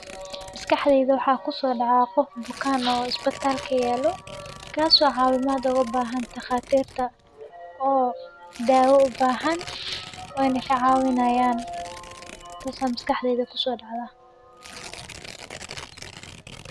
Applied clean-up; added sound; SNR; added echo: none; Tearing; 18 dB; none.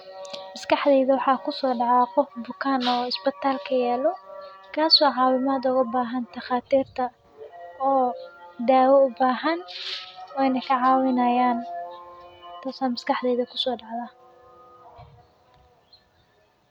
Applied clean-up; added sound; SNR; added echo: none; none; none; none.